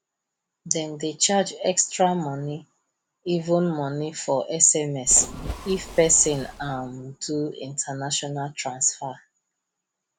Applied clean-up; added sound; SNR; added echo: none; Splash, splatter; 12 dB; none.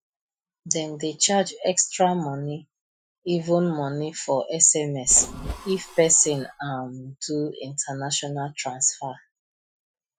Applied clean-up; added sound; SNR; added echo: classical method Wiener filter.